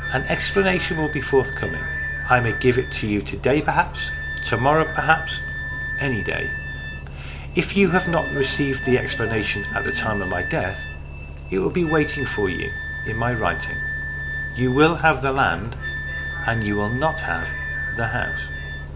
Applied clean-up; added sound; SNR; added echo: none; Wind instrument, woodwind instrument + Bus; 5 dB; none.